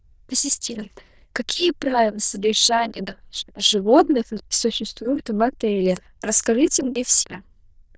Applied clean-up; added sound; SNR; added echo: neural diffusion model UNIVERSE++.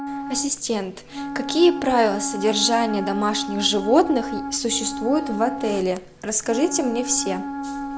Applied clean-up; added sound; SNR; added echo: none; Wind instrument, woodwind instrument; 8 dB; none.